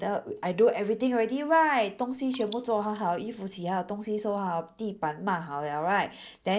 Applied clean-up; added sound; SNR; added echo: neural separator model SepFormer DNS4.